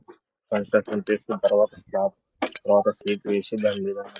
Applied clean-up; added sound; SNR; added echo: neural mask model Resemble Enhance denoiser.